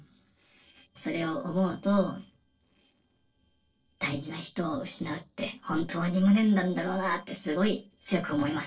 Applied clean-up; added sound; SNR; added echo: neural separator model SepFormer DNS4.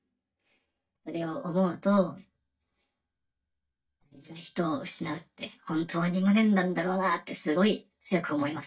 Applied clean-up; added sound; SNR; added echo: neural mask model DeepFilterNet 3.